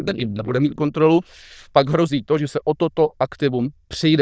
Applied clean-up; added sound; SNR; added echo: neural diffusion model UNIVERSE++.